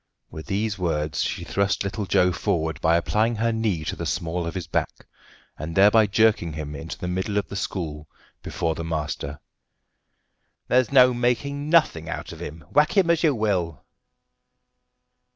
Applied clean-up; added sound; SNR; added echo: none; none; none; none.